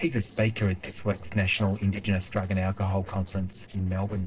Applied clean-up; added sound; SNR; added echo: neural separator model SepFormer DNS4.